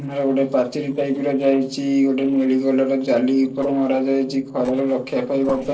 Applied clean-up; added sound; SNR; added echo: neural separator model SepFormer DNS4.